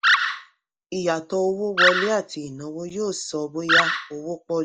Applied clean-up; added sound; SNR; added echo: neural mask model Resemble Enhance denoiser.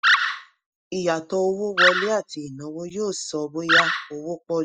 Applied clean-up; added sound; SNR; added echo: classical method spectral subtraction.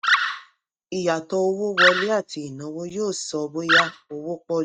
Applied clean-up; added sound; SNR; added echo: neural mask model RNNoise.